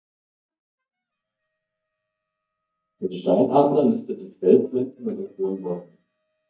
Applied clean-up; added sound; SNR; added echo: neural mask model DeepFilterNet 3.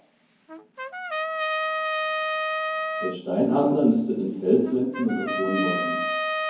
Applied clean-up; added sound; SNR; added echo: none; Trumpet; 3 dB; reverberation time 0.9 s.